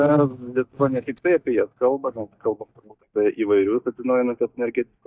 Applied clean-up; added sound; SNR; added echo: neural mask model DeepFilterNet 3.